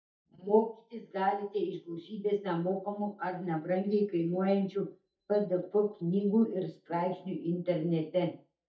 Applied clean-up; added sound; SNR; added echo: neural mask model DeepFilterNet 3.